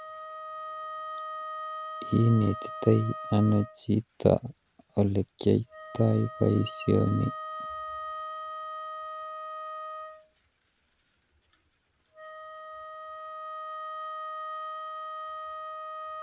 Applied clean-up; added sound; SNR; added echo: none; Wind instrument, woodwind instrument; 9 dB; none.